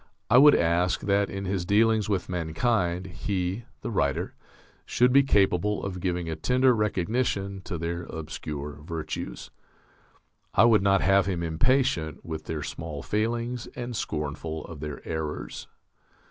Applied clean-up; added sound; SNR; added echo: none; none; none; none.